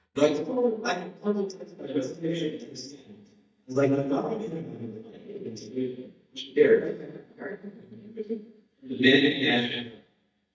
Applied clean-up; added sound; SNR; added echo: neural mask model DeepFilterNet 3.